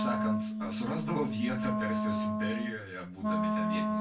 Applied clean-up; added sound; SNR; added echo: none; Wind instrument, woodwind instrument; -4 dB; reverberation time 0.2 s.